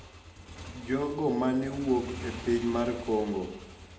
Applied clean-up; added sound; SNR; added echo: none; Motorcycle / Engine; 13 dB; reverberation time 0.6 s.